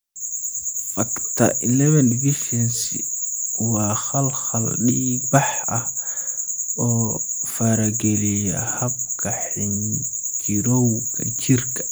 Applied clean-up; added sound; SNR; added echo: none; none; none; none.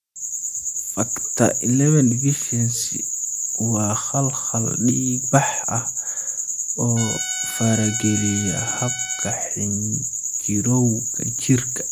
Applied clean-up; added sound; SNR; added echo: none; Trumpet; 13 dB; none.